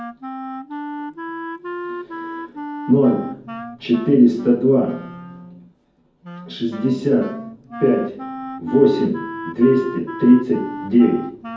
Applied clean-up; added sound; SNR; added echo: none; Wind instrument, woodwind instrument; 12 dB; reverberation time 0.6 s.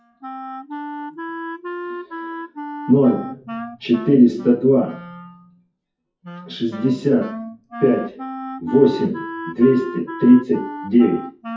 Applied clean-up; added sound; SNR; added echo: classical method WPE with log-MMSE.